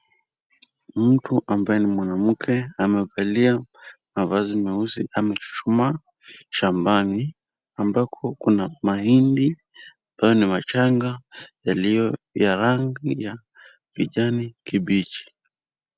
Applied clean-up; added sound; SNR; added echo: none; none; none; none.